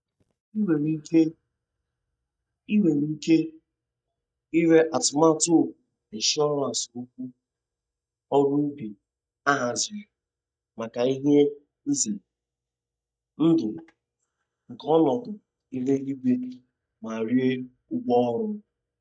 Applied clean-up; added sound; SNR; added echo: neural mask model DeepFilterNet 3.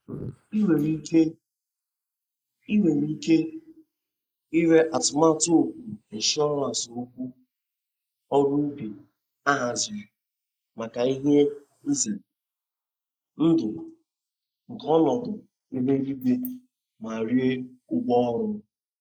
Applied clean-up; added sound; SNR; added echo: neural mask model Resemble Enhance denoiser.